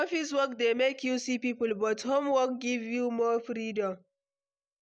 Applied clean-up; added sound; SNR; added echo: neural mask model DeepFilterNet 3.